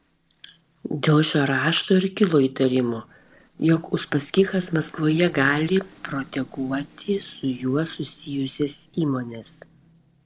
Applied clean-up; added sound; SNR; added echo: neural separator model SepFormer DNS4.